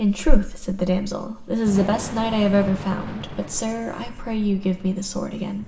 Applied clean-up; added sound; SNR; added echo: none; Thunder / Rain; 13 dB; reverberation time 1.6 s.